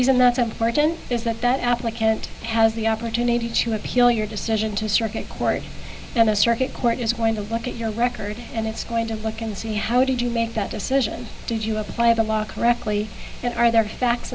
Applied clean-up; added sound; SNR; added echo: none; none; none; none.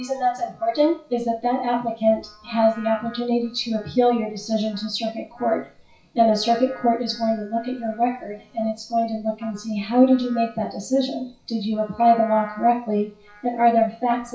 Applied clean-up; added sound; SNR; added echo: classical method WPE with log-MMSE.